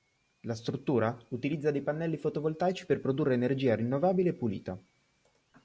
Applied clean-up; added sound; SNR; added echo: none; none; none; none.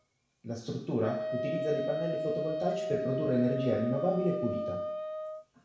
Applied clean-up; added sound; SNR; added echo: none; Wind instrument, woodwind instrument; 3 dB; reverberation time 0.7 s.